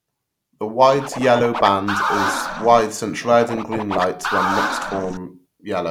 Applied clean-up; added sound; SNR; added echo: none; Scratching (performance technique); 5 dB; none.